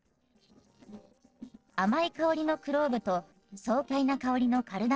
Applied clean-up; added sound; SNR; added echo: neural separator model SepFormer DNS4.